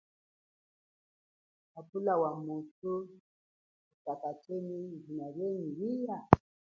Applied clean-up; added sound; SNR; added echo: none; none; none; none.